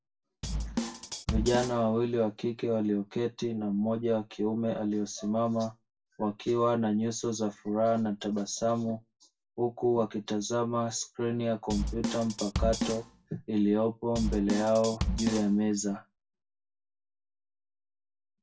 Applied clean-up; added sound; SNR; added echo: none; Drum kit; 4 dB; reverberation time 0.2 s.